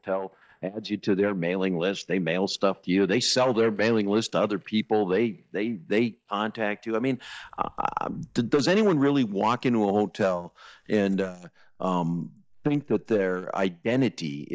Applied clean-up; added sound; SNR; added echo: neural mask model DeepFilterNet 3.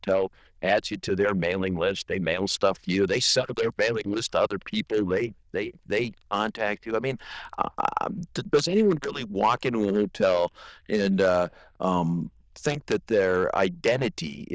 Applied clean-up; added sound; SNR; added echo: neural diffusion model UNIVERSE++.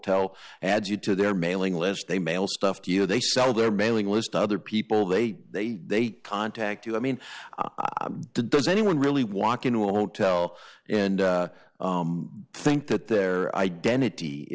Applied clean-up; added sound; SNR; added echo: none; none; none; none.